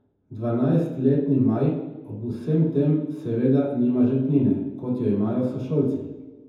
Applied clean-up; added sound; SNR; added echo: none; none; none; reverberation time 0.9 s.